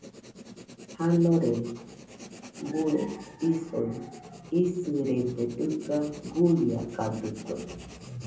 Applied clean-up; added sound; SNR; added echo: none; Writing; 17 dB; reverberation time 0.6 s.